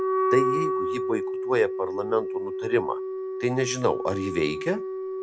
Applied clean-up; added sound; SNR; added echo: none; Wind instrument, woodwind instrument; 1 dB; none.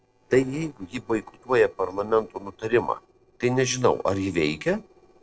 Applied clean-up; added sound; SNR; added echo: neural separator model SepFormer DNS4.